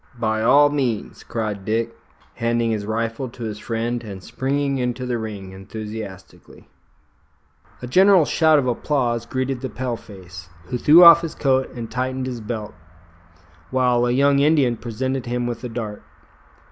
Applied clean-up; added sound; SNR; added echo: none; none; none; none.